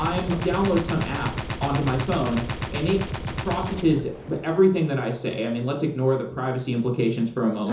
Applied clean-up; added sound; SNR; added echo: none; Gunshot, gunfire; 8 dB; reverberation time 0.6 s.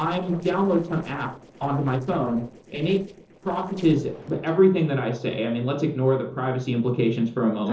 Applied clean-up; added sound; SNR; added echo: neural separator model SepFormer DNS4.